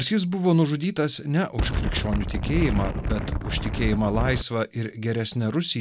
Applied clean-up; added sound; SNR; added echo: none; Wind; 1 dB; none.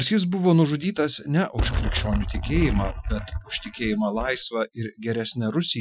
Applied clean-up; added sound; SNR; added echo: classical method Wiener filter.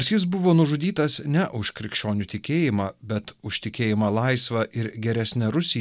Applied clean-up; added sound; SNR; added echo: none; none; none; none.